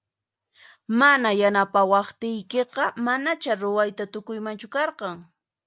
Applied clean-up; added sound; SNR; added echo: none; none; none; none.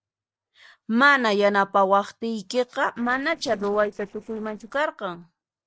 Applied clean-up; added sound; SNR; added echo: neural separator model SepFormer DNS4.